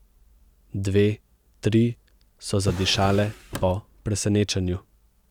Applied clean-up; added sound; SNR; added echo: none; Drawer open or close; 11 dB; none.